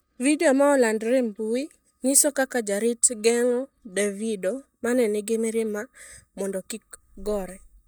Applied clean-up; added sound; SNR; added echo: neural mask model DeepFilterNet 3.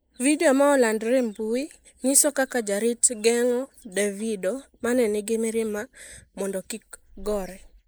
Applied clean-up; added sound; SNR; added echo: neural mask model Resemble Enhance denoiser.